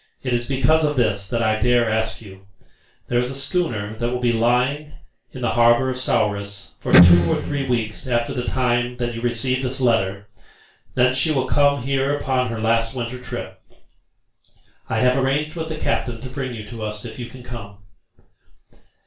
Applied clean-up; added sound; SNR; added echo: none; Electric guitar; -4 dB; reverberation time 0.2 s.